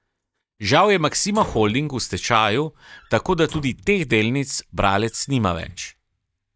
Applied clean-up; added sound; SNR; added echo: neural mask model DeepFilterNet 3.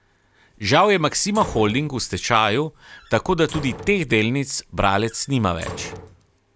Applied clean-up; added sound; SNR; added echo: none; Slam; 18 dB; none.